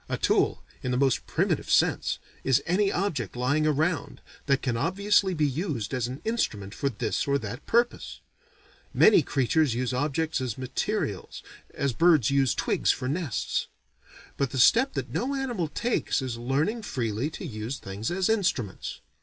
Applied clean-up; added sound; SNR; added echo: none; none; none; none.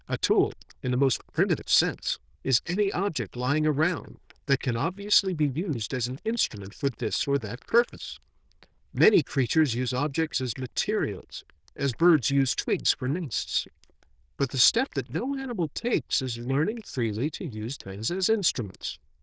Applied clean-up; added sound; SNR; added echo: neural diffusion model UNIVERSE++.